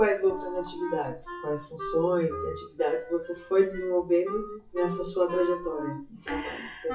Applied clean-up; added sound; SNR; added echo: classical method WPE with log-MMSE.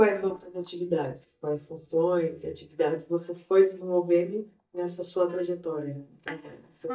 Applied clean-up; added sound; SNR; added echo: neural mask model DeepFilterNet 3.